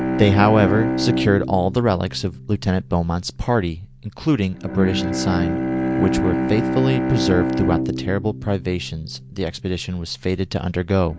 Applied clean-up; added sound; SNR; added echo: none; Bowed string instrument; 3 dB; none.